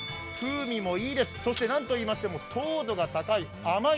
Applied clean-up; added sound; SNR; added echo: none; Keys jangling + Musical instrument; 15 dB; none.